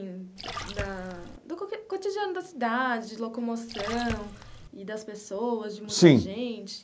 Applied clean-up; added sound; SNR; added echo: none; Splash, splatter; 10 dB; none.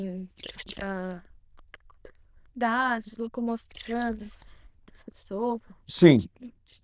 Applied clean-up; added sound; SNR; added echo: neural diffusion model UNIVERSE++.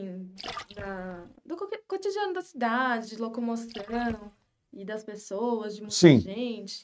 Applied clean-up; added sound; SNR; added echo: neural mask model RNNoise.